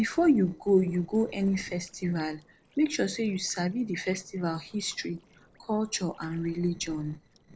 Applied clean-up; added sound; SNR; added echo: neural separator model SepFormer DNS4.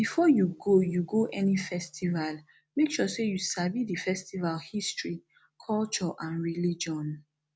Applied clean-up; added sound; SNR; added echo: none; none; none; none.